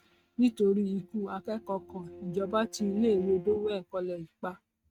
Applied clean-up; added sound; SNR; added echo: neural mask model RNNoise.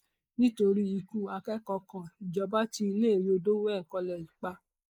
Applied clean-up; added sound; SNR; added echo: neural mask model Resemble Enhance denoiser.